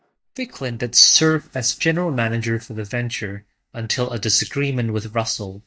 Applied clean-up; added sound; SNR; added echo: neural mask model DeepFilterNet 3.